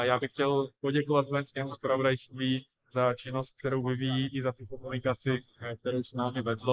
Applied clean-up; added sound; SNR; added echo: neural mask model Resemble Enhance denoiser.